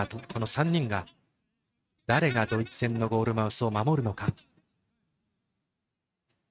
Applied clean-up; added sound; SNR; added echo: neural mask model RNNoise.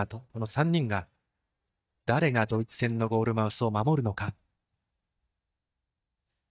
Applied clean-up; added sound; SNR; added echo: neural mask model DeepFilterNet 3.